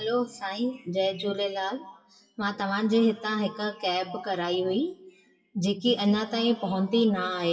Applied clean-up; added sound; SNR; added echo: classical method WPE with log-MMSE.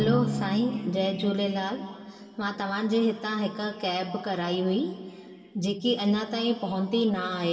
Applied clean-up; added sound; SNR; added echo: none; Drum; 9 dB; reverberation time 2.2 s.